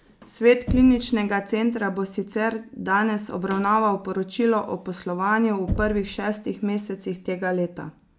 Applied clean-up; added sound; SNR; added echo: none; Knock; 14 dB; none.